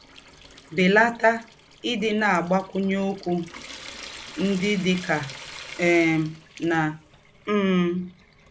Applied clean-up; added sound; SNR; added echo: none; Trickle, dribble / Sink (filling or washing) / Water tap, faucet; 19 dB; none.